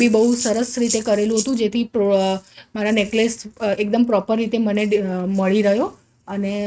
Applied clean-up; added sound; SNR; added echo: neural mask model RNNoise.